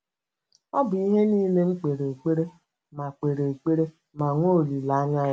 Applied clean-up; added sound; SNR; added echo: none; none; none; none.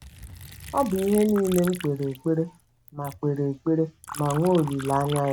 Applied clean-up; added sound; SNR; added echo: none; Liquid; 16 dB; none.